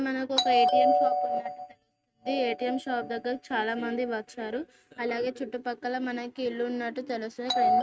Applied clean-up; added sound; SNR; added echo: neural mask model RNNoise.